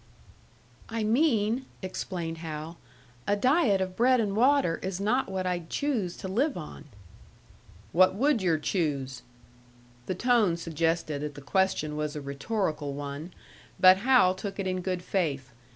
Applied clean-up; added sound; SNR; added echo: none; none; none; none.